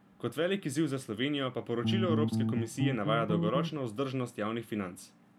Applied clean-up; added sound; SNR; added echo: none; Bass guitar; -2 dB; none.